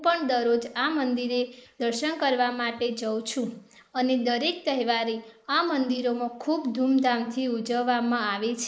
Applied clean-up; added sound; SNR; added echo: neural mask model Resemble Enhance denoiser.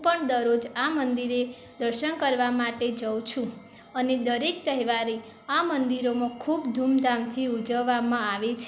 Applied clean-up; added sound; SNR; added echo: none; none; none; none.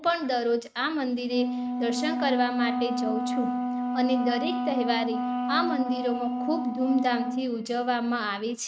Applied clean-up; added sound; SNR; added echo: neural mask model RNNoise.